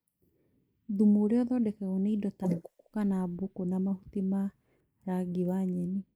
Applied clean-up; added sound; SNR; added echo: neural mask model Resemble Enhance denoiser.